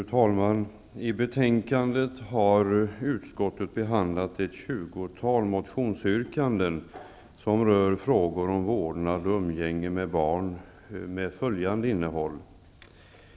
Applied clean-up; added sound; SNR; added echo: none; none; none; none.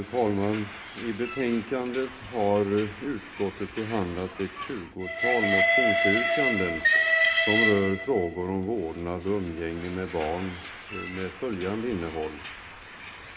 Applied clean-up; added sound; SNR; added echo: none; Train; 0 dB; reverberation time 0.3 s.